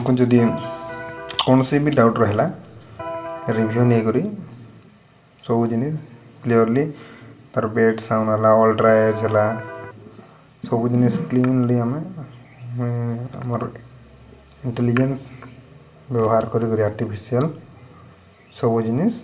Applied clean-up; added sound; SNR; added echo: none; Electric guitar; 10 dB; reverberation time 1.6 s.